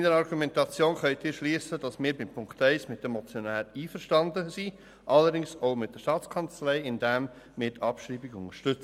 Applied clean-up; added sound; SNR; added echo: none; none; none; none.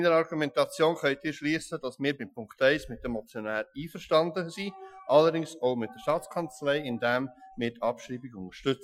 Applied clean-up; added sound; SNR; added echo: classical method Wiener filter.